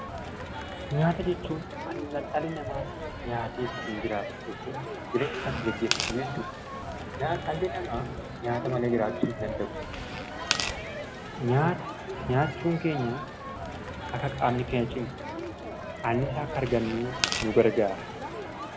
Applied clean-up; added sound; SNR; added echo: none; Tearing + Crowd; 5 dB; none.